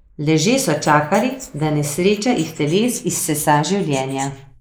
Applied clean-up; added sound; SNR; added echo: neural mask model Resemble Enhance denoiser.